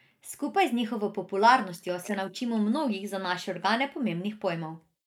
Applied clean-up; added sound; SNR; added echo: neural mask model Resemble Enhance denoiser.